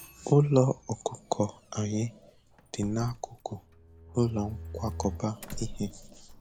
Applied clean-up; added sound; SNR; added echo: none; Bowed string instrument + Doorbell; 14 dB; none.